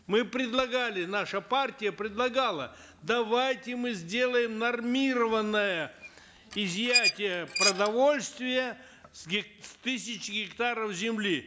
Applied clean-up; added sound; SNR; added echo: none; Squeak; 3 dB; none.